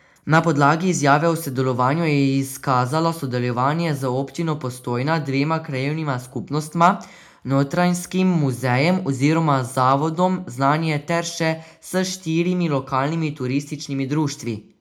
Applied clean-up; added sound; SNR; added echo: none; none; none; reverberation time 0.2 s.